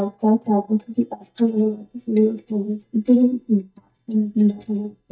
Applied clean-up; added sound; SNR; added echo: neural mask model DeepFilterNet 3.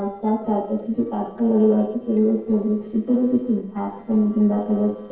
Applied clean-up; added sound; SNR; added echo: neural separator model SepFormer DNS4.